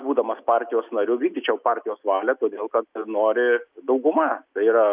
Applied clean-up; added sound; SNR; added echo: none; none; none; none.